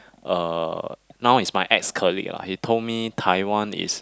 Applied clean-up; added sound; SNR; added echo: none; none; none; none.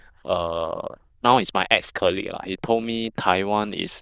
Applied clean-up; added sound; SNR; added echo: neural diffusion model UNIVERSE++.